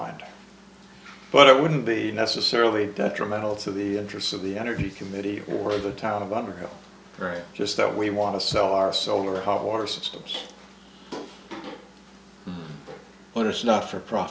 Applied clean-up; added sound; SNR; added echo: none; none; none; none.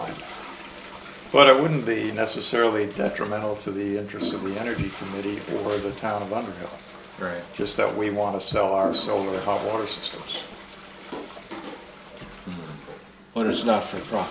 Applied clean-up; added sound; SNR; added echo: none; Toilet flush; 13 dB; none.